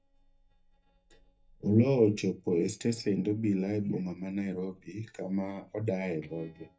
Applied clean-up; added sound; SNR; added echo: neural mask model DeepFilterNet 3.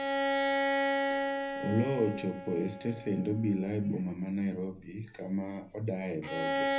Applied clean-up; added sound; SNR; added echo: none; Bowed string instrument; 1 dB; reverberation time 0.3 s.